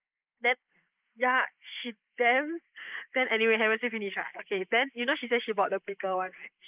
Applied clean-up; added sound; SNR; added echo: neural mask model Resemble Enhance denoiser.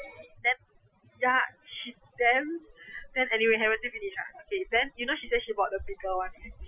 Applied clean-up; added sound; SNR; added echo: classical method Wiener filter.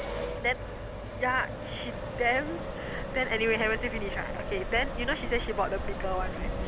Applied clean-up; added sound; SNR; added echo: none; Accelerating, revving, vroom; 3 dB; none.